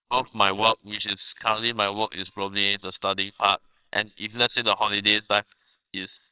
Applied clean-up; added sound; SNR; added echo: neural separator model SepFormer WHAMR!.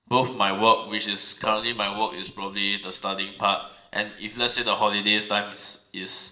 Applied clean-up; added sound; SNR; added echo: neural separator model SepFormer DNS4.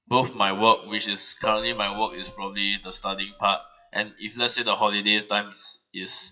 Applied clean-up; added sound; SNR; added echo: classical method WPE with log-MMSE.